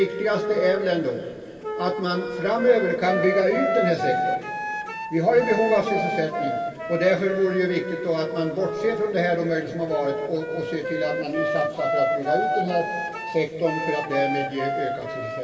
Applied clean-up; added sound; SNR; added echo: none; Wind instrument, woodwind instrument; 4 dB; reverberation time 2.9 s.